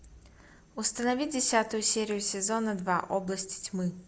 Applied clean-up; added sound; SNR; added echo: none; none; none; none.